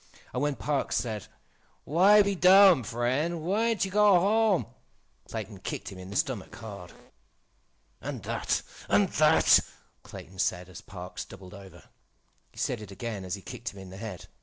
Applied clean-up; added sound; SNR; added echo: neural separator model SepFormer DNS4.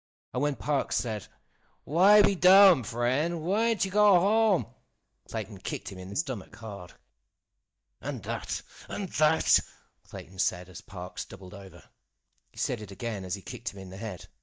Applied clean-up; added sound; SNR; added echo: neural mask model DeepFilterNet 3.